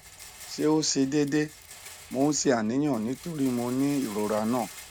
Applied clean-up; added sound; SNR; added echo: none; Rattle; 19 dB; none.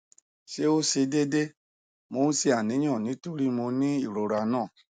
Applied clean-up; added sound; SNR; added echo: none; none; none; none.